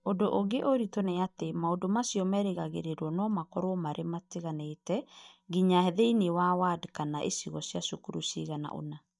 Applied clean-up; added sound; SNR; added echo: neural mask model DeepFilterNet 3.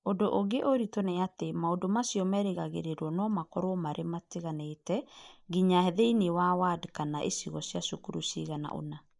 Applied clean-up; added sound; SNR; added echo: neural mask model Resemble Enhance denoiser.